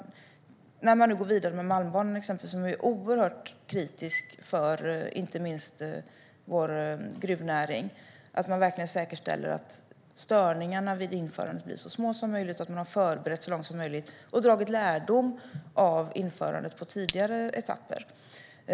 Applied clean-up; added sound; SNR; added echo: none; Glass; 12 dB; none.